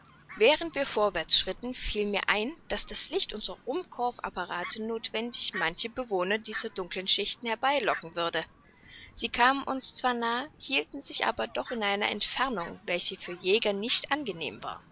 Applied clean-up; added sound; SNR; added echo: none; Fowl; 19 dB; none.